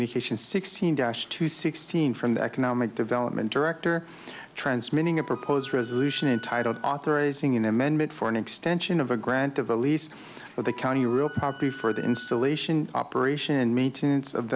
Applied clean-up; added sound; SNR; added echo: none; Wind instrument, woodwind instrument; 17 dB; none.